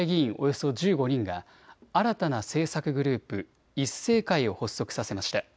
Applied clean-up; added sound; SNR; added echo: none; none; none; none.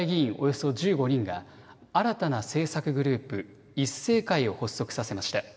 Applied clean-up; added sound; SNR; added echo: none; none; none; reverberation time 1.2 s.